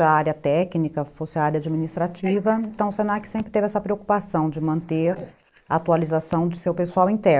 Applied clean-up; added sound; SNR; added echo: neural mask model Resemble Enhance denoiser.